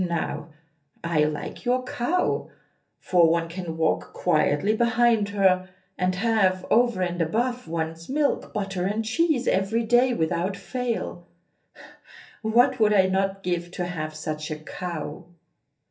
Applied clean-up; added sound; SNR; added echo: none; none; none; reverberation time 0.3 s.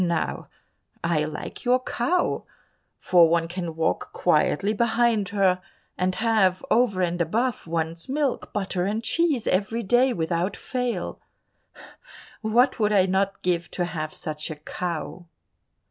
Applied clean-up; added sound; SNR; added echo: none; none; none; none.